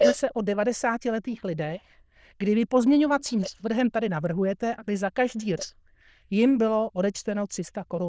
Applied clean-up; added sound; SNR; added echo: neural diffusion model UNIVERSE++.